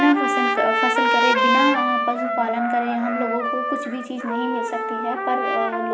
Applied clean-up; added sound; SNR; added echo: none; Trumpet; -2 dB; reverberation time 0.8 s.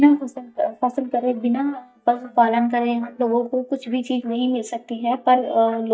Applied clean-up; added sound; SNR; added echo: neural mask model DeepFilterNet 3.